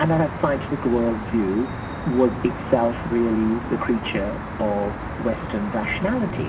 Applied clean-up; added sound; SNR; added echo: none; Traffic noise, roadway noise; 7 dB; reverberation time 0.4 s.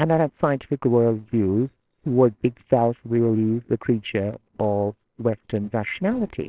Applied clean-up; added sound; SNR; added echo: neural separator model SepFormer WHAMR!.